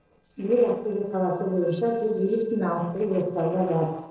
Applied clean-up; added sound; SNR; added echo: neural separator model SepFormer DNS4.